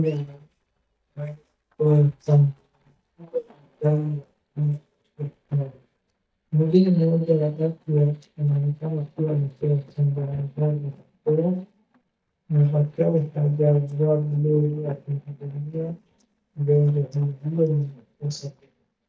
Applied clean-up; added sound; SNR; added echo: neural mask model DeepFilterNet 3.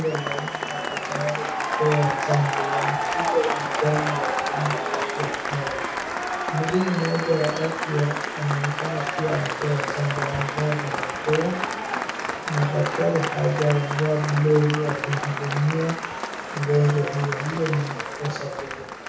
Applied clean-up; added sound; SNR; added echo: none; Applause / Cheering; 2 dB; reverberation time 0.6 s.